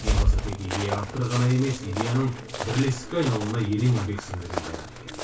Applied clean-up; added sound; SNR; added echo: none; Walk, footsteps; 10 dB; reverberation time 0.2 s.